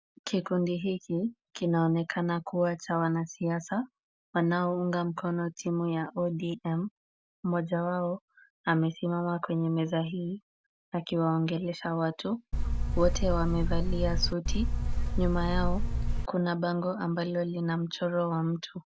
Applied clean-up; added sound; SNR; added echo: none; Buzz; -3 dB; none.